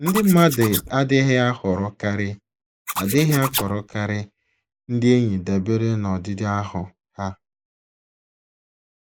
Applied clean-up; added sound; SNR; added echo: neural mask model Resemble Enhance denoiser.